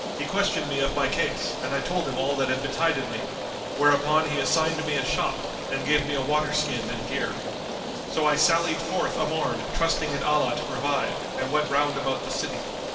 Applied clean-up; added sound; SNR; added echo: none; Rain; 5 dB; reverberation time 2.3 s.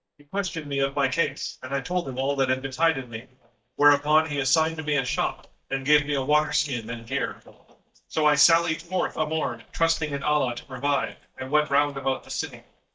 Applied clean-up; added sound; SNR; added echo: neural mask model DeepFilterNet 3.